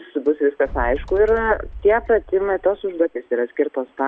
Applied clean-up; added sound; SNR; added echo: none; Boom; 13 dB; none.